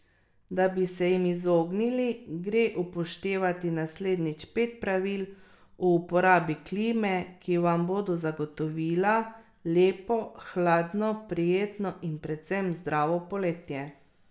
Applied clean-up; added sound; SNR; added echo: none; none; none; none.